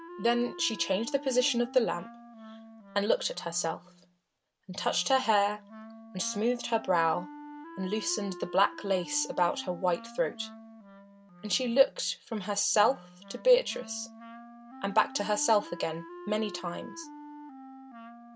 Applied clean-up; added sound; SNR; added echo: none; Wind instrument, woodwind instrument; 16 dB; none.